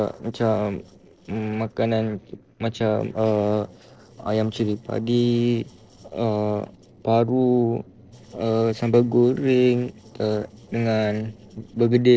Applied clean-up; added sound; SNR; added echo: neural separator model SepFormer DNS4.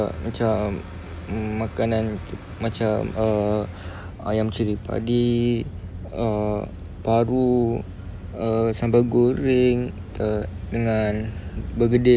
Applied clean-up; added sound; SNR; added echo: none; none; none; none.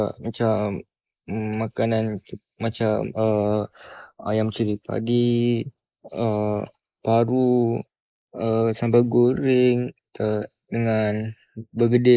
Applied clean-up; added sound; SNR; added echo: neural mask model Resemble Enhance denoiser.